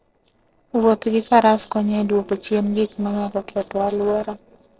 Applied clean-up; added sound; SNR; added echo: neural separator model SepFormer DNS4.